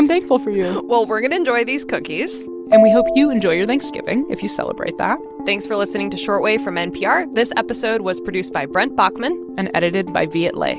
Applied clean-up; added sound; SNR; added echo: none; Marimba, xylophone; 0 dB; none.